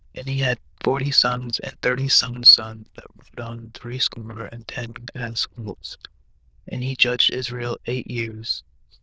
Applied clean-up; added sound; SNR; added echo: neural diffusion model UNIVERSE++.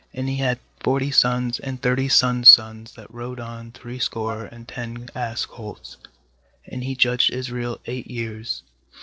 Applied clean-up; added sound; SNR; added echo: neural separator model SepFormer DNS4.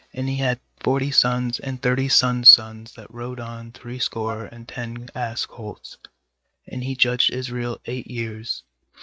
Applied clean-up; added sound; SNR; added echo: neural mask model RNNoise.